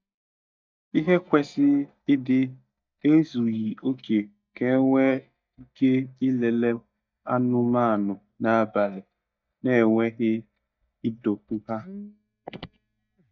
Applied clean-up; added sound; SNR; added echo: neural mask model DeepFilterNet 3.